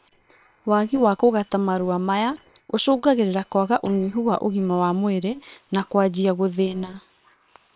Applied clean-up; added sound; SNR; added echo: neural separator model SepFormer WHAM!.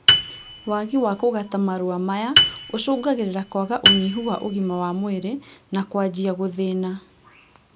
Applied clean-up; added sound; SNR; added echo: none; Piano; -1 dB; none.